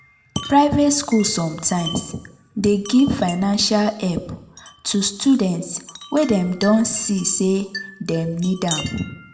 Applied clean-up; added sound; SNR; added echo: none; Wind chime; 17 dB; reverberation time 0.8 s.